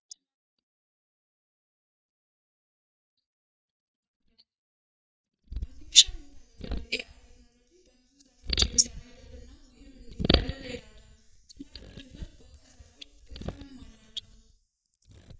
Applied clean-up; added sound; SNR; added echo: neural mask model DeepFilterNet 3.